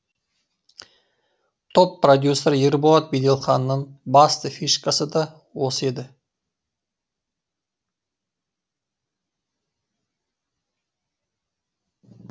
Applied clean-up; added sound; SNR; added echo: none; none; none; none.